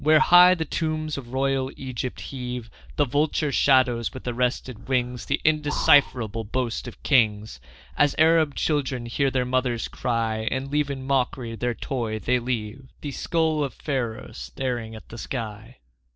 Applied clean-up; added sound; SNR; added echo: neural separator model SepFormer DNS4.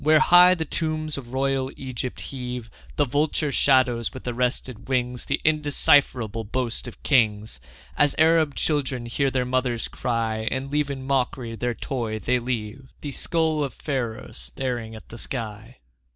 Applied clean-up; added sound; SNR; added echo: none; none; none; none.